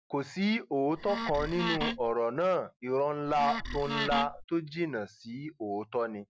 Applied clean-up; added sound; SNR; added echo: none; Wood; 4 dB; none.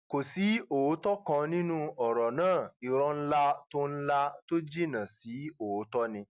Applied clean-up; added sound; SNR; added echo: none; none; none; none.